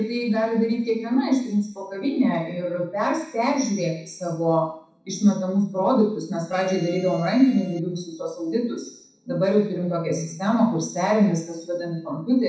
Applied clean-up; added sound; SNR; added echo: neural separator model SepFormer DNS4.